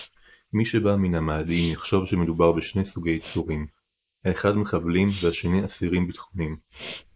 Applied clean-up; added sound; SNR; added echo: neural mask model Resemble Enhance denoiser.